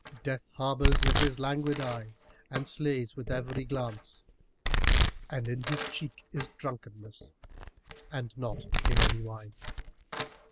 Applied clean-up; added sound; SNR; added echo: none; Domestic sounds, home sounds; -4 dB; none.